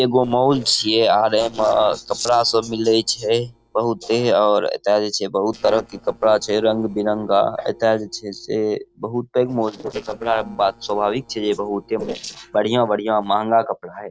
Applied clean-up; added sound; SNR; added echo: neural separator model SepFormer DNS4.